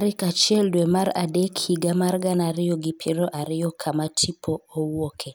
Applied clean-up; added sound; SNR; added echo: none; none; none; none.